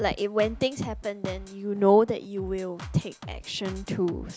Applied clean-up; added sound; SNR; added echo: none; Drum kit; 14 dB; none.